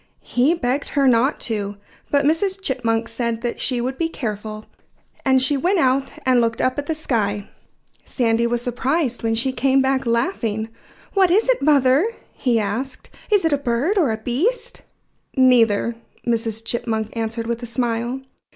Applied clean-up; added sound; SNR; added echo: none; none; none; none.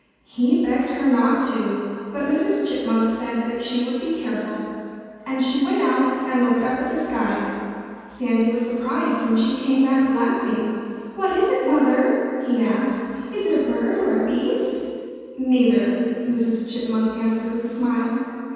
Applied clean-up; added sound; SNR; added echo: none; none; none; reverberation time 2.1 s.